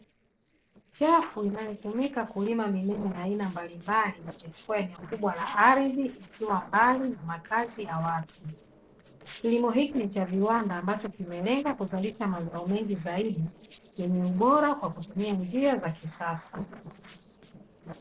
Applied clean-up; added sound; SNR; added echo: neural separator model SepFormer DNS4.